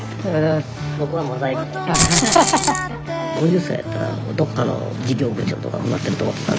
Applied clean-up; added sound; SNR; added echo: none; Rattle (instrument); 0 dB; none.